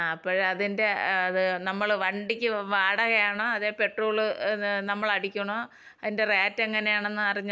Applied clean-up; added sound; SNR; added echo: none; none; none; none.